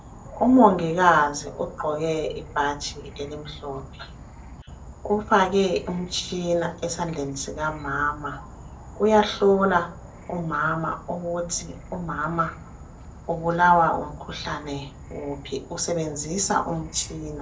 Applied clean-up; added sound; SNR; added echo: none; Insect / Frog; 17 dB; reverberation time 0.2 s.